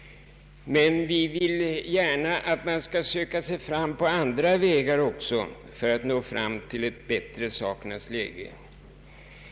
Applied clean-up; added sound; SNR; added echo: none; none; none; none.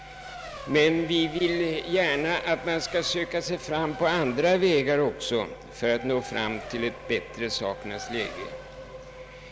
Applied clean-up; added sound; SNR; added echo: none; Race car, auto racing; 14 dB; none.